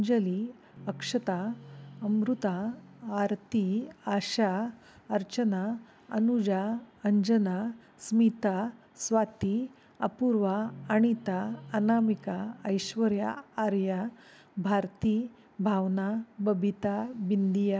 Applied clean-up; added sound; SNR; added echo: none; Guitar; 20 dB; none.